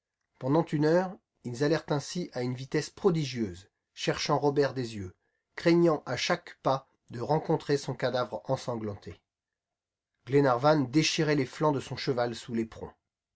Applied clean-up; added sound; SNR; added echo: none; none; none; none.